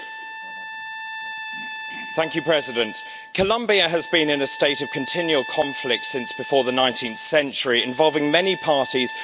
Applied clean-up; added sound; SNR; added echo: none; Trumpet; 12 dB; none.